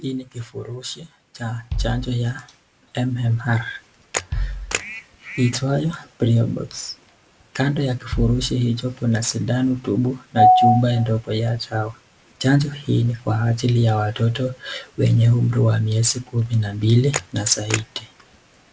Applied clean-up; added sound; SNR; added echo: none; Camera + Bass drum; 10 dB; none.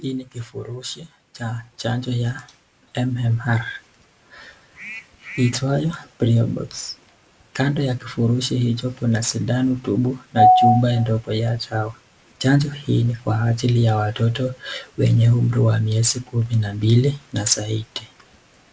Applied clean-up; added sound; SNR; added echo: none; none; none; none.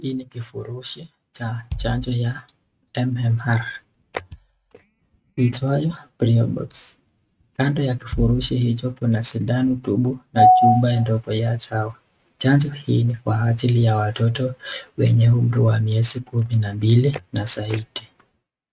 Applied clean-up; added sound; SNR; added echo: neural mask model RNNoise.